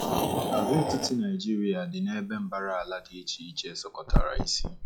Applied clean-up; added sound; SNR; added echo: classical method log-MMSE.